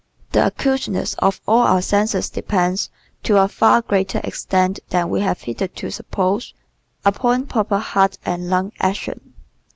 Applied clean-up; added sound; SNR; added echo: none; none; none; none.